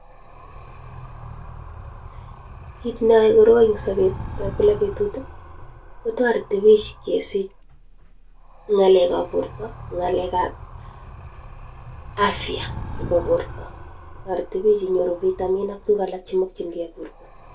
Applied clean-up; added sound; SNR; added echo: none; Animal; 14 dB; reverberation time 0.2 s.